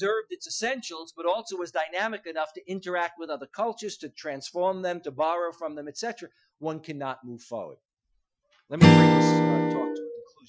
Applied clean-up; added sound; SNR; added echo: classical method Wiener filter.